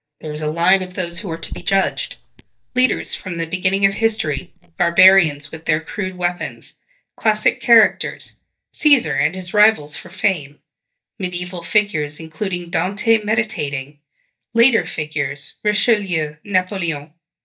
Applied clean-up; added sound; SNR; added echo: neural mask model DeepFilterNet 3.